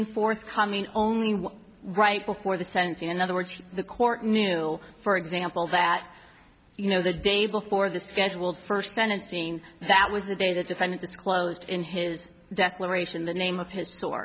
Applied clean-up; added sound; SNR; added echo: none; none; none; none.